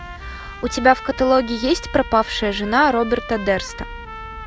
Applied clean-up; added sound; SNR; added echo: none; Trumpet; 15 dB; none.